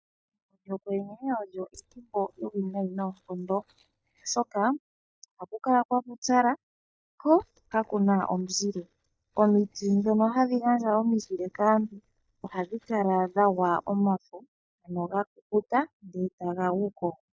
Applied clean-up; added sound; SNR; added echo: neural mask model DeepFilterNet 3.